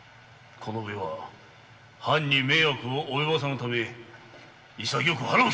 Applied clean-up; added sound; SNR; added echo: none; none; none; reverberation time 1.3 s.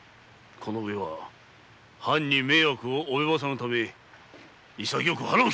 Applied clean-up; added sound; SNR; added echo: none; none; none; none.